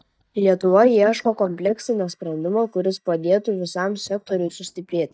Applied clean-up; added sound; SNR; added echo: neural mask model DeepFilterNet 3.